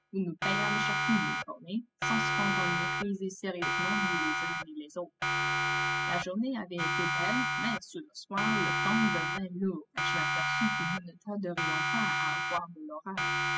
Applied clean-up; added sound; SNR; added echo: classical method spectral subtraction.